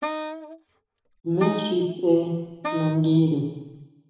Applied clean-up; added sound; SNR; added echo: none; Wind instrument, woodwind instrument; 9 dB; reverberation time 1.0 s.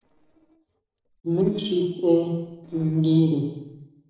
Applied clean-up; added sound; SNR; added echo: neural separator model SepFormer DNS4.